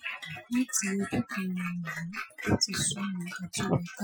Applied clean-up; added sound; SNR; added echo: classical method Wiener filter.